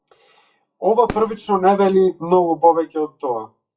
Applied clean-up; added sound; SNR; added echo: classical method WPE with log-MMSE.